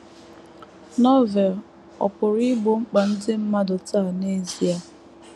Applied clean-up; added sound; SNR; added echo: none; none; none; none.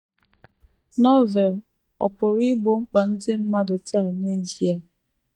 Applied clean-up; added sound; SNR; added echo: neural mask model DeepFilterNet 3.